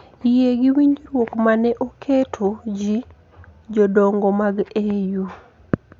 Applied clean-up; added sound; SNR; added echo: none; none; none; none.